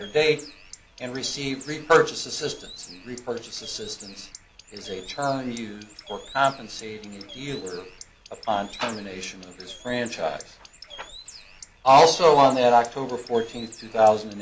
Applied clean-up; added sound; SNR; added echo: none; Bird; 20 dB; none.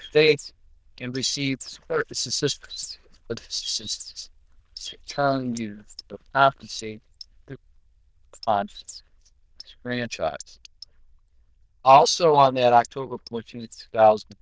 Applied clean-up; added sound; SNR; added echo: neural diffusion model UNIVERSE++.